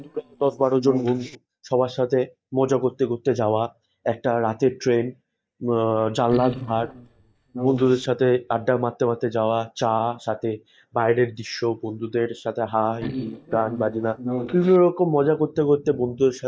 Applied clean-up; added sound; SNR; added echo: neural mask model DeepFilterNet 3.